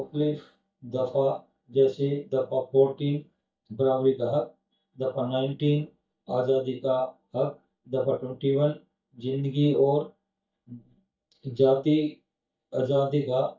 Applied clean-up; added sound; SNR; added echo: neural mask model DeepFilterNet 3.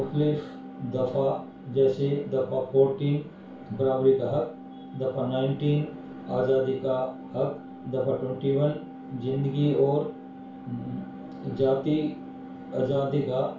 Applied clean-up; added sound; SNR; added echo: none; Organ; 16 dB; reverberation time 0.3 s.